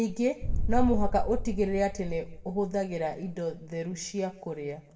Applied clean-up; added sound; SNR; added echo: none; Boom; 0 dB; reverberation time 0.6 s.